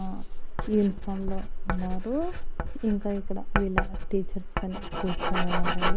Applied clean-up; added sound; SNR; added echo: none; Writing; -5 dB; none.